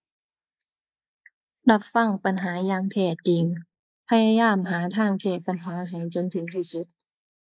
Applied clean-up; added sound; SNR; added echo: neural mask model Resemble Enhance denoiser.